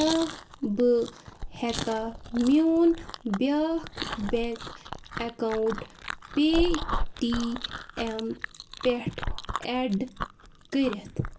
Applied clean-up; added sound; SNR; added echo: none; Chewing, mastication; 8 dB; reverberation time 0.2 s.